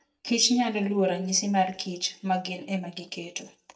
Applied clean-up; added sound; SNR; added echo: neural mask model DeepFilterNet 3.